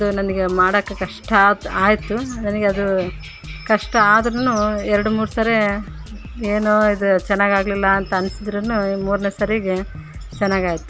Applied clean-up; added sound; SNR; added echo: none; Drum kit; 15 dB; none.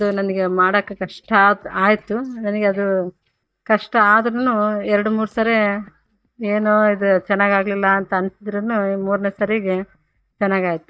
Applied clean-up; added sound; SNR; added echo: neural mask model DeepFilterNet 3.